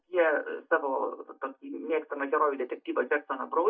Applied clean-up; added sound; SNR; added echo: neural mask model DeepFilterNet 3.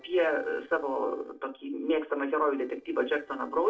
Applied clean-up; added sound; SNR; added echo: neural separator model SepFormer DNS4.